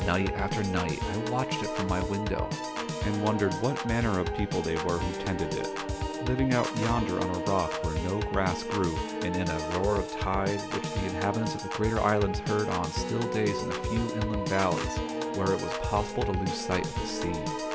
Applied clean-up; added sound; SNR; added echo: none; Piano / Organ; 2 dB; none.